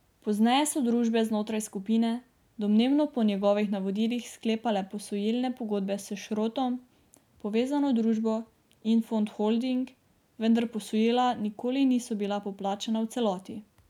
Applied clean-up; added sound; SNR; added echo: none; none; none; none.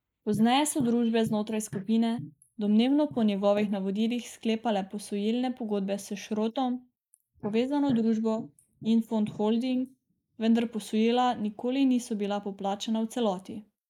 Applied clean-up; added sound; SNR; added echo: neural mask model Resemble Enhance denoiser.